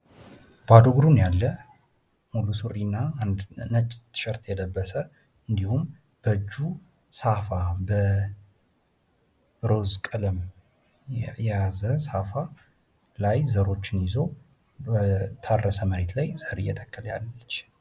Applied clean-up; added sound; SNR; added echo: none; none; none; none.